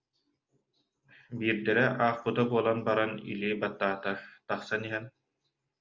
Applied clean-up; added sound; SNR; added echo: none; none; none; none.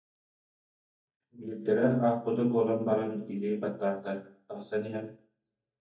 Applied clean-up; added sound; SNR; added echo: neural mask model DeepFilterNet 3.